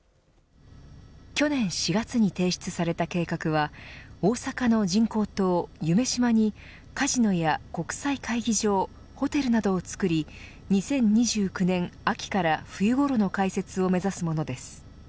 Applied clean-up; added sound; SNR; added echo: none; none; none; none.